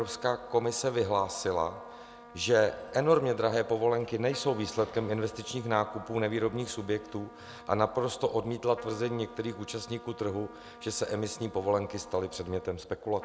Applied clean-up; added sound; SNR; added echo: none; Trumpet; 19 dB; none.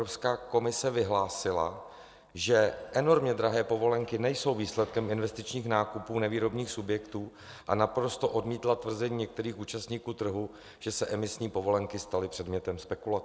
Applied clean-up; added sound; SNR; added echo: none; none; none; none.